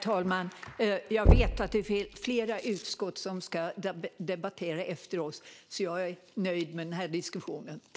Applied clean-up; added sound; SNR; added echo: none; Knock / Wood; -4 dB; none.